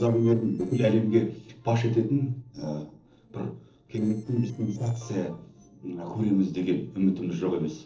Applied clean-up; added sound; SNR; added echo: neural separator model SepFormer DNS4.